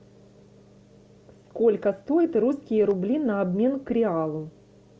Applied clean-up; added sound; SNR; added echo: none; none; none; none.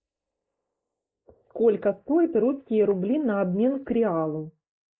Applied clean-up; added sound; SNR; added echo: neural mask model Resemble Enhance denoiser.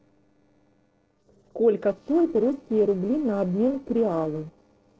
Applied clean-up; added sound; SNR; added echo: neural separator model SepFormer DNS4.